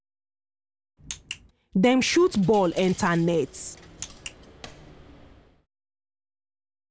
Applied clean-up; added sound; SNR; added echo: none; Coin (dropping); 20 dB; none.